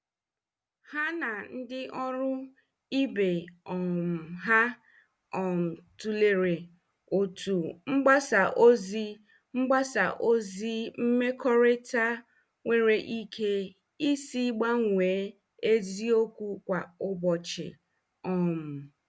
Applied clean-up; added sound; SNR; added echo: none; none; none; none.